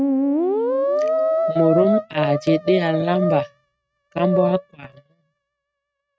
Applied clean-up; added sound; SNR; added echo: neural mask model RNNoise.